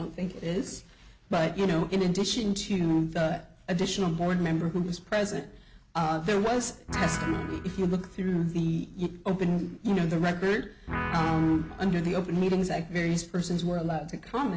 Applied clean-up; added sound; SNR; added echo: none; Guitar; 9 dB; none.